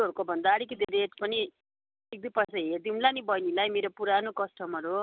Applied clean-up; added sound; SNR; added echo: none; none; none; none.